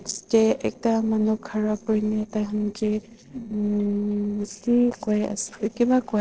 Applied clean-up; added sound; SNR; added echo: neural separator model SepFormer DNS4.